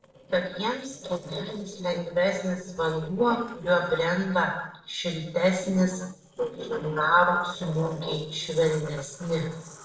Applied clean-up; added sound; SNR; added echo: neural separator model SepFormer DNS4.